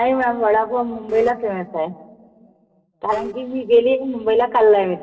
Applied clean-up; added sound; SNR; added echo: neural separator model SepFormer DNS4.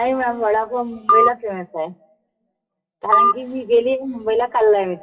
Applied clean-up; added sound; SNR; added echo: classical method WPE with log-MMSE.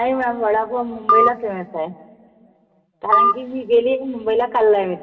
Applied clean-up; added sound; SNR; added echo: none; Telephone; 0 dB; reverberation time 2.8 s.